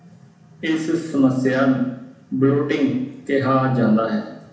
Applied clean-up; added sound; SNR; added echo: none; none; none; reverberation time 0.8 s.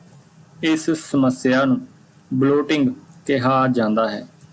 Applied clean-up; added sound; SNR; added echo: none; none; none; none.